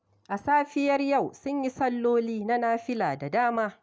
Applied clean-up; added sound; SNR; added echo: none; none; none; none.